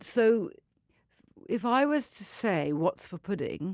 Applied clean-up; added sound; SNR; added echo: none; none; none; none.